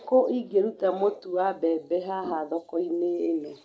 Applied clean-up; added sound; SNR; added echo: none; none; none; none.